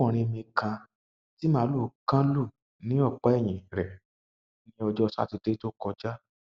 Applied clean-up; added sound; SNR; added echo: none; none; none; none.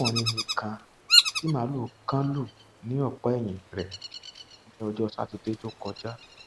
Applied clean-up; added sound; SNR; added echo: none; Bird vocalization, bird call, bird song; 0 dB; none.